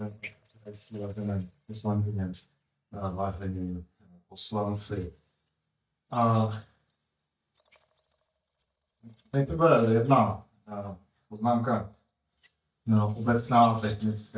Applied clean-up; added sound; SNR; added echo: neural mask model DeepFilterNet 3.